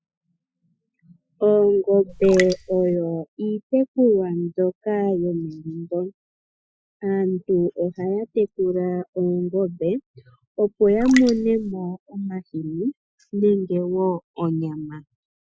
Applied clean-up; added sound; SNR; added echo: classical method Wiener filter.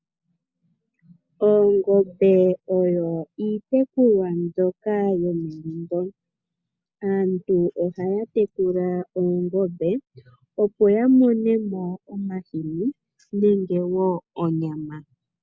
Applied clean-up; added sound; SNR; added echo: none; none; none; none.